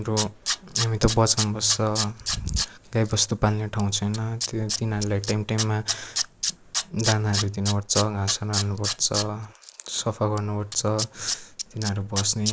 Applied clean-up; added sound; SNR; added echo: neural mask model Resemble Enhance denoiser.